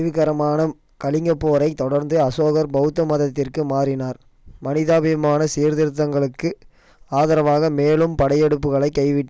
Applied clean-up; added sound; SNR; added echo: none; none; none; none.